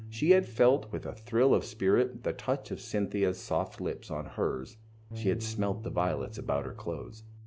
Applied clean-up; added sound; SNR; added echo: none; Bass guitar; 14 dB; none.